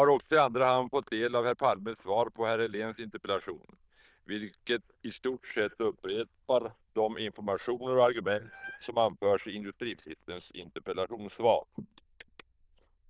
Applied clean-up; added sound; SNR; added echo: neural diffusion model UNIVERSE++.